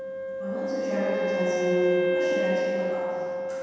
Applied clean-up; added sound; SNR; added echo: none; Wind instrument, woodwind instrument; -3 dB; reverberation time 2.1 s.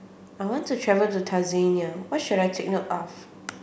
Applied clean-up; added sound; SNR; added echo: none; none; none; none.